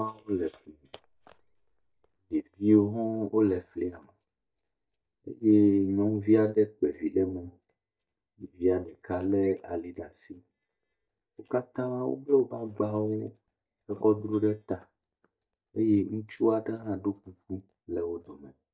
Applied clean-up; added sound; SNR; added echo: neural mask model DeepFilterNet 3.